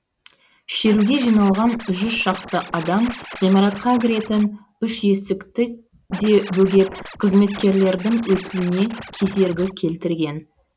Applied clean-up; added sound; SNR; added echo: none; Scratching (performance technique); 16 dB; none.